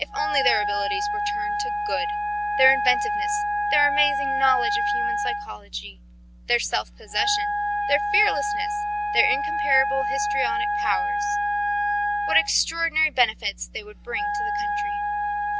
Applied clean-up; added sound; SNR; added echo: none; Wind instrument, woodwind instrument; -1 dB; none.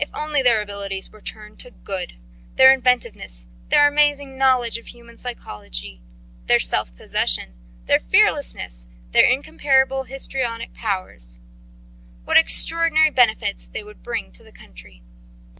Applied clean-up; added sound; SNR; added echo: none; none; none; none.